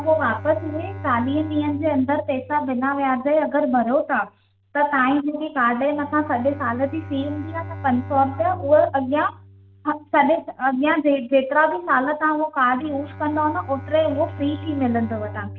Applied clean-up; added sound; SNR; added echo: none; Bowed string instrument; 15 dB; none.